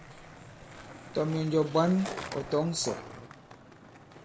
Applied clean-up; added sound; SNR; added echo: none; Skateboard; 12 dB; none.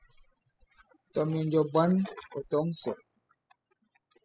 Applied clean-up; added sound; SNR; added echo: classical method spectral subtraction.